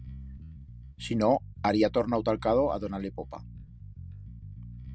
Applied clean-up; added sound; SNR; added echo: none; Bass guitar; 13 dB; none.